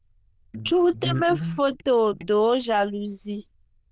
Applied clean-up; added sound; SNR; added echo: neural diffusion model UNIVERSE++.